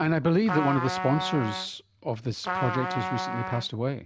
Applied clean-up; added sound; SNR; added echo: none; Trumpet; 5 dB; none.